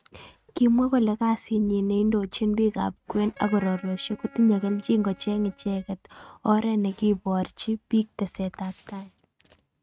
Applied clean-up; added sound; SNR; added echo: neural mask model RNNoise.